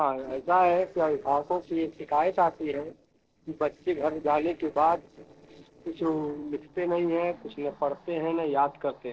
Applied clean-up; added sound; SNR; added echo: neural separator model SepFormer DNS4.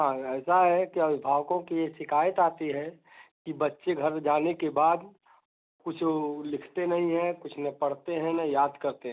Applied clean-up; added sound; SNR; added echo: none; none; none; none.